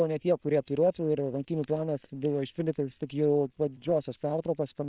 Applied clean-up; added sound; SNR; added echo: neural separator model SepFormer WHAM!.